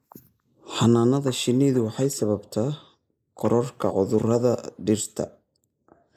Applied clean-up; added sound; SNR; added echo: neural mask model Resemble Enhance denoiser.